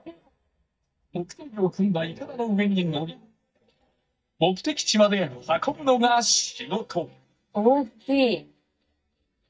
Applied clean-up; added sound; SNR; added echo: neural mask model DeepFilterNet 3.